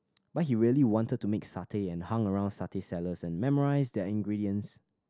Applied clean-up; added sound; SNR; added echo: none; none; none; none.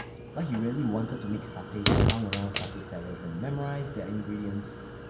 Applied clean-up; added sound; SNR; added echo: none; Fire; 0 dB; reverberation time 1.4 s.